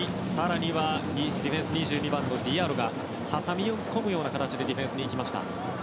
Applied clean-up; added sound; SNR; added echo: none; none; none; none.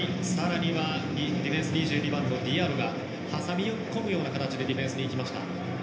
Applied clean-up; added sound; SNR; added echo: none; none; none; reverberation time 0.8 s.